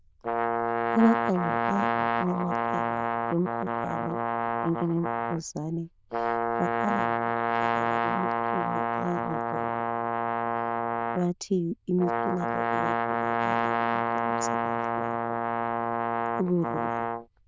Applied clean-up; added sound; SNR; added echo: neural diffusion model UNIVERSE++.